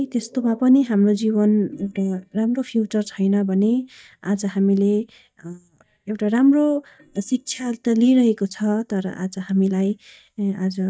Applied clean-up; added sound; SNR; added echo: neural mask model DeepFilterNet 3.